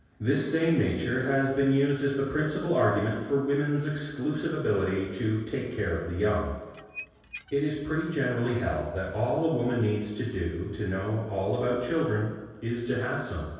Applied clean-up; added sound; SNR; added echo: none; Squeak / Dishes, pots, and pans; 10 dB; reverberation time 1.2 s.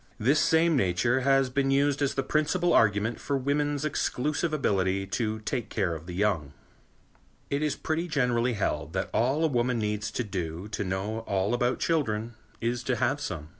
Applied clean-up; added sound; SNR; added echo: none; none; none; none.